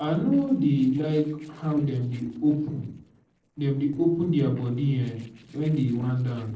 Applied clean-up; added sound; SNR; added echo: neural separator model SepFormer DNS4.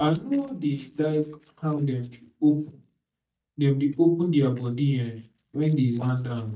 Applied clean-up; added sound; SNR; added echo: neural mask model DeepFilterNet 3.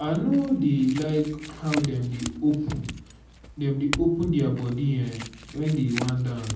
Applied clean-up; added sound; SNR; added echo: none; Chink, clink / Domestic sounds, home sounds; 13 dB; reverberation time 0.6 s.